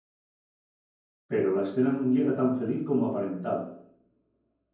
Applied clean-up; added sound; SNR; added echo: none; none; none; reverberation time 0.9 s.